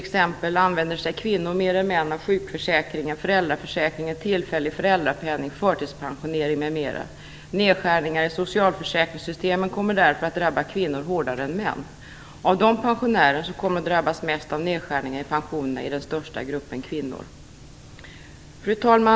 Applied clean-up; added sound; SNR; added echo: none; none; none; none.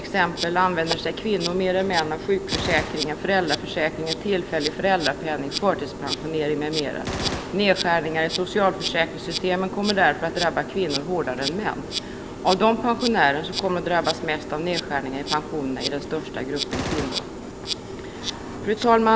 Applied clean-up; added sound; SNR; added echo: none; Gunshot, gunfire + Insect; 7 dB; none.